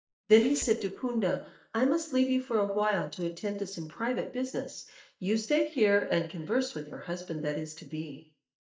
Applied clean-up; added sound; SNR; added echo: neural mask model DeepFilterNet 3.